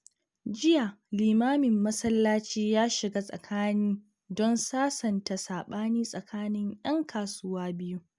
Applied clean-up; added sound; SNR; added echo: none; none; none; none.